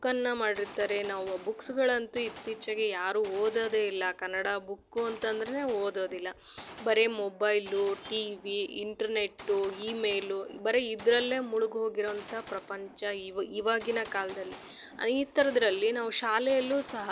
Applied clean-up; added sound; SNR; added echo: none; Gunshot, gunfire; 18 dB; none.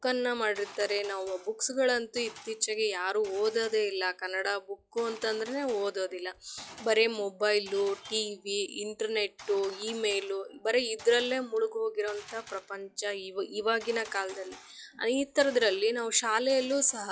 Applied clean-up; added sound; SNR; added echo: classical method log-MMSE.